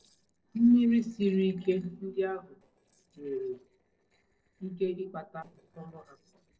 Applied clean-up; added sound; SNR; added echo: neural separator model SepFormer DNS4.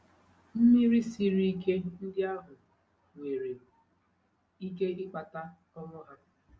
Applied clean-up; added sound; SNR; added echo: none; none; none; none.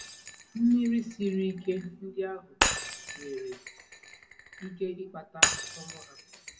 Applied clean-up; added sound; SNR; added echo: none; Shatter; 1 dB; reverberation time 2.4 s.